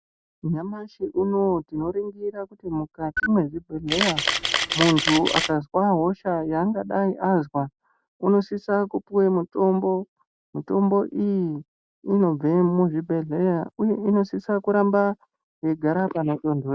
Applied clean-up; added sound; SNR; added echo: none; Camera; 2 dB; none.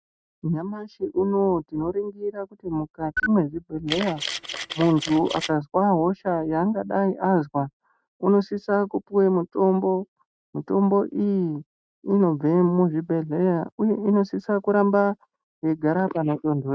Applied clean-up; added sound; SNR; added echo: neural mask model RNNoise.